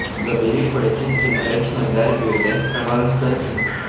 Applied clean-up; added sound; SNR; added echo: none; Bird; 5 dB; reverberation time 0.9 s.